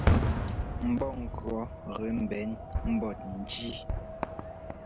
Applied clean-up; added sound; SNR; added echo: none; Fireworks; -3 dB; none.